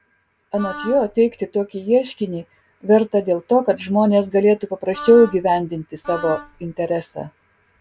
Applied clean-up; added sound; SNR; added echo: none; Wind instrument, woodwind instrument; 15 dB; none.